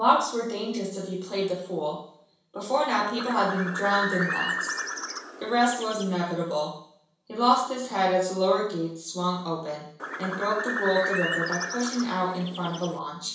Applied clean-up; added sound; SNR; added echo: none; Bird; 5 dB; reverberation time 0.7 s.